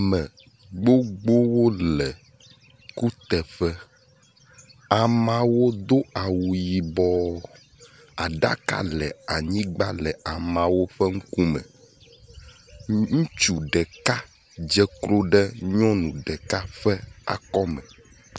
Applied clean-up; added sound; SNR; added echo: none; none; none; none.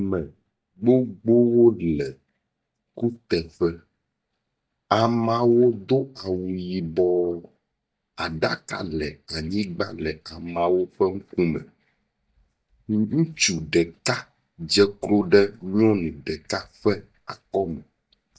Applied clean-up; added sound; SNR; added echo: neural mask model DeepFilterNet 3.